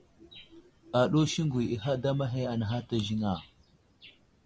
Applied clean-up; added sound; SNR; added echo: none; none; none; none.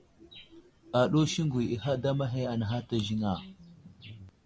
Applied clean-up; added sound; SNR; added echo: none; Bass guitar; 19 dB; none.